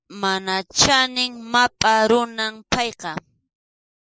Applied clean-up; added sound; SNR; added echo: neural mask model Resemble Enhance denoiser.